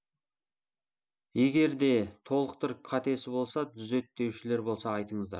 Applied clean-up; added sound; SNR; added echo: none; none; none; none.